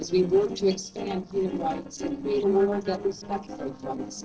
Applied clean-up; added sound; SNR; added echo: neural separator model SepFormer DNS4.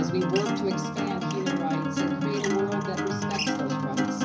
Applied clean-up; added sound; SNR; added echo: none; Acoustic guitar; -3 dB; reverberation time 0.5 s.